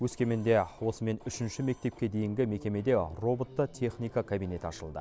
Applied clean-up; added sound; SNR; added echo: none; none; none; none.